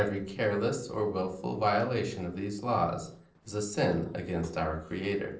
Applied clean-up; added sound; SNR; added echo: neural separator model SepFormer DNS4.